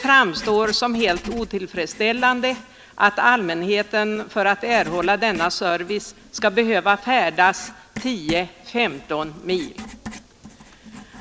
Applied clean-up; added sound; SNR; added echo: none; Writing; 18 dB; none.